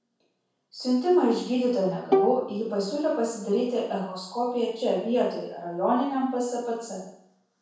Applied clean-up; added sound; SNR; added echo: none; Bowed string instrument; 1 dB; reverberation time 0.6 s.